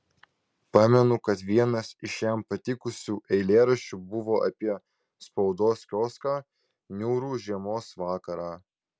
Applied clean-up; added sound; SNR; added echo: none; none; none; none.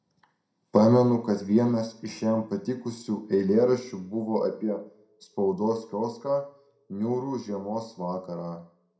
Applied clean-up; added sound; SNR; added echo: none; none; none; reverberation time 0.4 s.